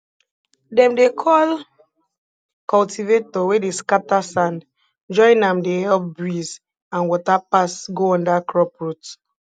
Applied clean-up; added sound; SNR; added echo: none; none; none; none.